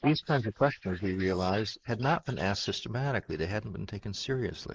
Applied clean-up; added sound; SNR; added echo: neural mask model Resemble Enhance denoiser.